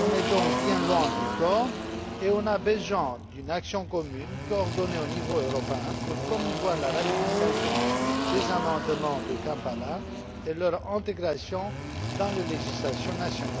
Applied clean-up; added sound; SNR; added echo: none; Engine; 0 dB; none.